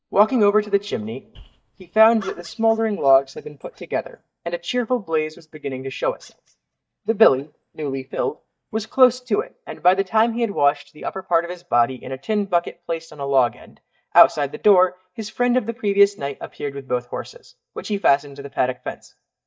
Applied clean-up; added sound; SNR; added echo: neural mask model DeepFilterNet 3.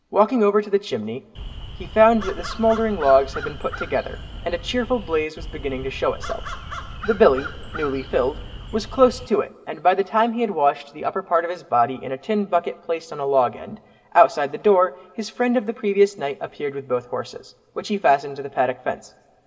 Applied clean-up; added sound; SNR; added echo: none; Crow; 11 dB; reverberation time 1.1 s.